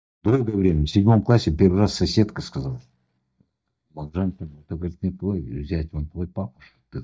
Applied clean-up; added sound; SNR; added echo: neural mask model DeepFilterNet 3.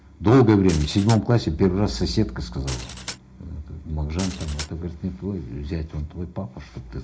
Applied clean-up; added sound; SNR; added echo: none; Glass; 15 dB; reverberation time 0.4 s.